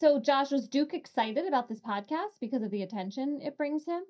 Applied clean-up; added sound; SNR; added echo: neural mask model DeepFilterNet 3.